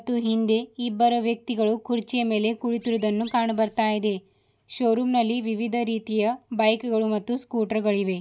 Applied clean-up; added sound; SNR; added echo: none; Chirp, tweet; 15 dB; none.